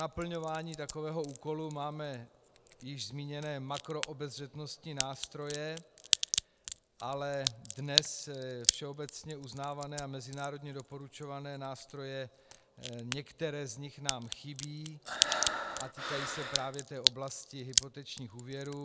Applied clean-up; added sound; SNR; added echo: none; Crack + Breathing; -2 dB; none.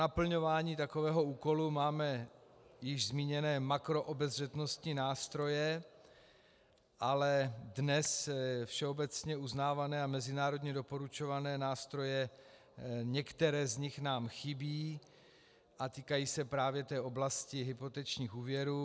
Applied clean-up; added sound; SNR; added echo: none; none; none; none.